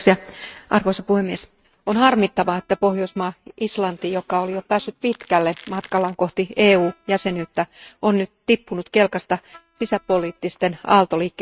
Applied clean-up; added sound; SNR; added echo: neural mask model RNNoise.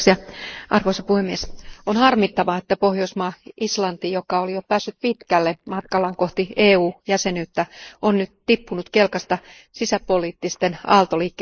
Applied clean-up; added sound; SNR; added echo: neural mask model Resemble Enhance denoiser.